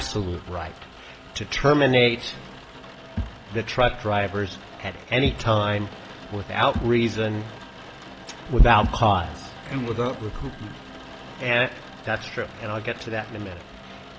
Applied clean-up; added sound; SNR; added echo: none; Rain; 17 dB; none.